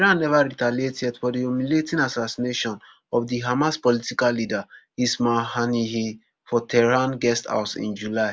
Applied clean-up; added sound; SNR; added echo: none; none; none; none.